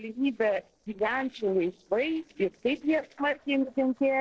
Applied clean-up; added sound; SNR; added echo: neural separator model SepFormer DNS4.